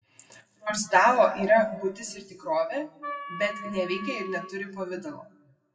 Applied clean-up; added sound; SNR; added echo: classical method WPE with log-MMSE.